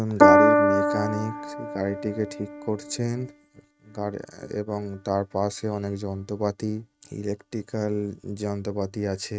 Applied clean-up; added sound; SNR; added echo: neural mask model RNNoise.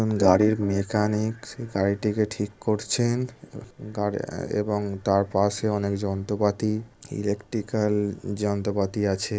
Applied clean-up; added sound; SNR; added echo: neural mask model Resemble Enhance denoiser.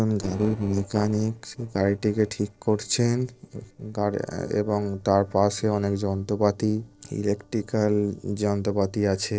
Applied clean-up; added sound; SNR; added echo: neural separator model SepFormer DNS4.